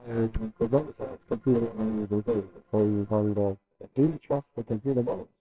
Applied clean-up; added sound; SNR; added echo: neural separator model SepFormer WHAMR!.